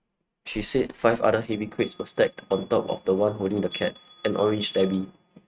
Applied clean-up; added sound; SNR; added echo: neural mask model RNNoise.